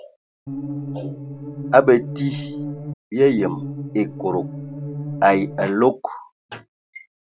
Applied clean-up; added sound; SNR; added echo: none; Musical instrument; 7 dB; none.